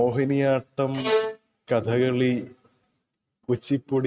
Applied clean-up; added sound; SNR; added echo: neural mask model RNNoise.